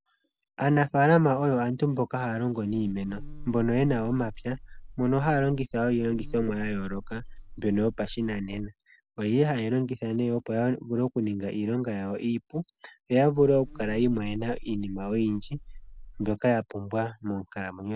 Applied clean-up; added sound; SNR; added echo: none; Buzz; 12 dB; none.